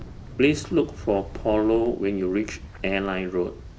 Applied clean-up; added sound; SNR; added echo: none; Wind; 14 dB; none.